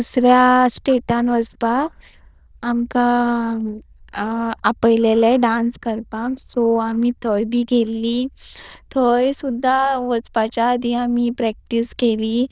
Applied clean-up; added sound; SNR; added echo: neural diffusion model UNIVERSE++.